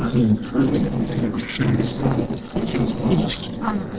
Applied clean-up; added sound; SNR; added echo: neural separator model SepFormer DNS4.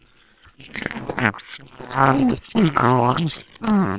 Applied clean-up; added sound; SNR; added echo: neural separator model SepFormer WHAMR!.